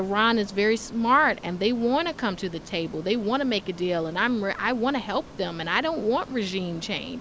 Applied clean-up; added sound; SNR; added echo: none; Ocean; 19 dB; none.